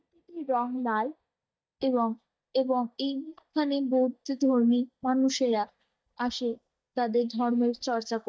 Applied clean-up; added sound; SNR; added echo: neural mask model DeepFilterNet 3.